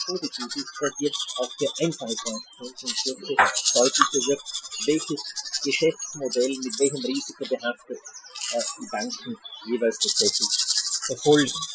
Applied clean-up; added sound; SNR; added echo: classical method Wiener filter.